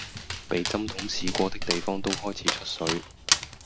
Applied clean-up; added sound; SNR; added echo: none; Dog; -1 dB; none.